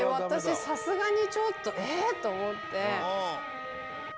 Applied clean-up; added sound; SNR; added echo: none; Electric guitar + Wind instrument, woodwind instrument; 8 dB; none.